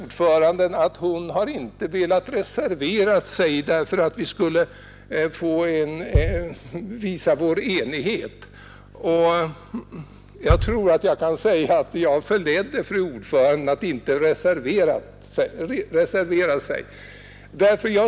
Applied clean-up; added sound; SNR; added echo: none; Bass drum; 6 dB; none.